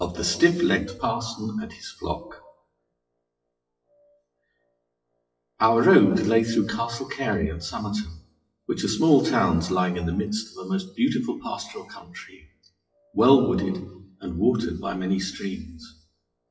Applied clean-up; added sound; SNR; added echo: classical method WPE with log-MMSE.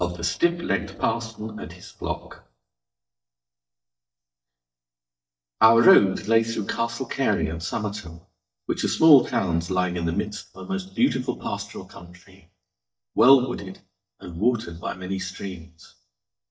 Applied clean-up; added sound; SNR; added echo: neural mask model DeepFilterNet 3.